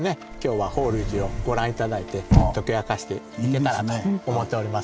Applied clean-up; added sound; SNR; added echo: none; Sliding door / Slam / Wood; 1 dB; none.